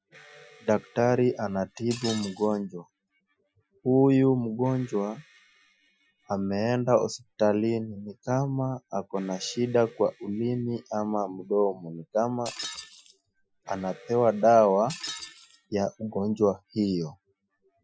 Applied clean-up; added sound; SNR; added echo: classical method Wiener filter.